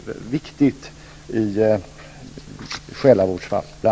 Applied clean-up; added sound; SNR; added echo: none; none; none; none.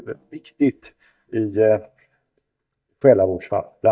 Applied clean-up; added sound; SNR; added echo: neural mask model DeepFilterNet 3.